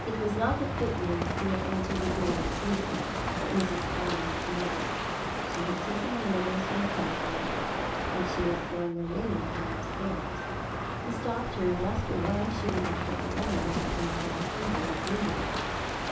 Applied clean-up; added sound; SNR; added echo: none; Crow; -2 dB; reverberation time 1.2 s.